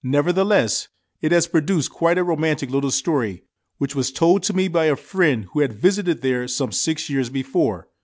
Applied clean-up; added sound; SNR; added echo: none; none; none; none.